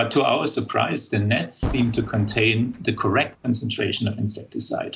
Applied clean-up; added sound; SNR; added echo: none; Boom; 13 dB; none.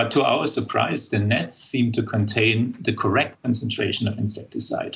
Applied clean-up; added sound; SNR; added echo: none; none; none; none.